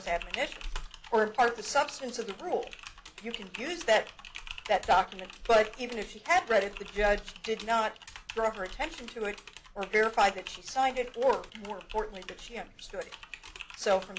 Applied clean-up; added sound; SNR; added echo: none; Typing; 13 dB; none.